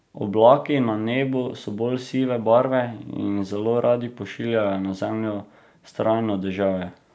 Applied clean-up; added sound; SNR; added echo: none; none; none; none.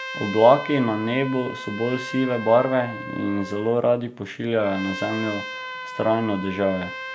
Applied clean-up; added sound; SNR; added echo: none; Trumpet; 11 dB; none.